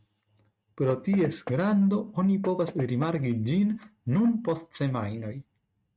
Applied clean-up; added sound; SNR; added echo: neural mask model RNNoise.